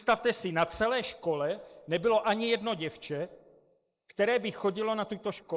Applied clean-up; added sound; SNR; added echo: neural mask model Resemble Enhance denoiser.